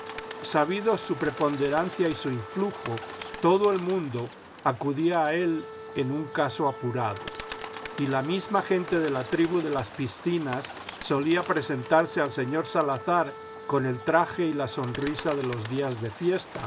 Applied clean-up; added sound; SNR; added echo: none; Wind instrument, woodwind instrument + Bird; 13 dB; none.